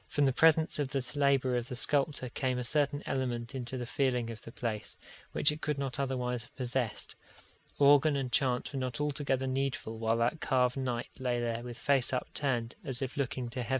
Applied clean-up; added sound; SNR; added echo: none; none; none; none.